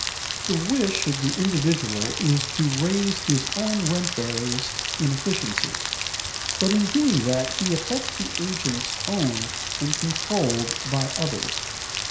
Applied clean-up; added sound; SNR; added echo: none; Rain; 3 dB; reverberation time 0.5 s.